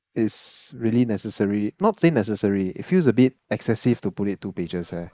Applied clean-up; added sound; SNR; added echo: neural mask model Resemble Enhance denoiser.